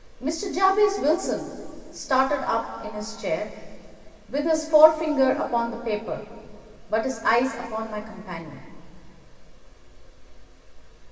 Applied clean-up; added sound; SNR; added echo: none; none; none; reverberation time 2.4 s.